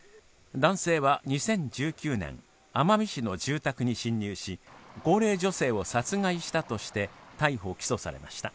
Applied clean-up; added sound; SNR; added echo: none; none; none; none.